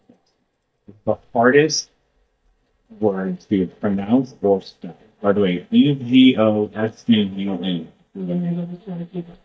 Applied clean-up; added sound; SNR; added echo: neural mask model DeepFilterNet 3.